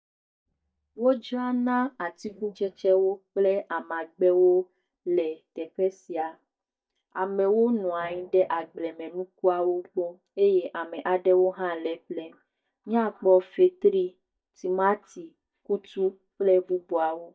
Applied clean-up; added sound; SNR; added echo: neural mask model DeepFilterNet 3.